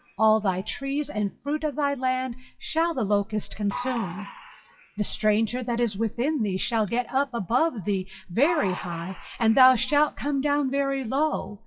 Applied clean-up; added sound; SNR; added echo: classical method WPE with log-MMSE.